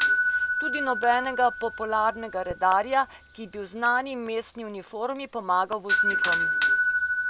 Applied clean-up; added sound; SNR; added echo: none; Bell / Doorbell; 0 dB; none.